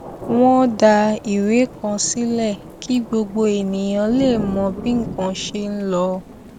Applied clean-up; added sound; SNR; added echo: none; Thunder / Rain; 14 dB; none.